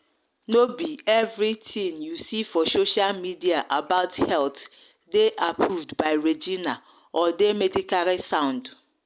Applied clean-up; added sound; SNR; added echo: none; none; none; none.